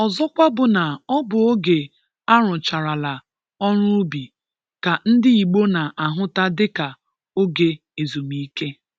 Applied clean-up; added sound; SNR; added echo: none; none; none; none.